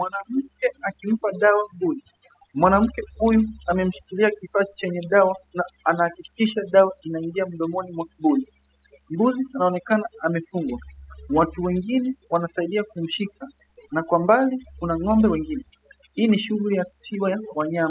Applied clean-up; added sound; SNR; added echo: classical method spectral subtraction.